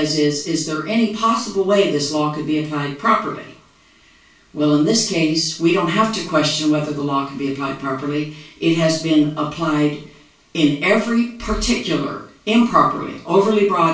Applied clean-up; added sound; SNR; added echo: none; none; none; reverberation time 0.3 s.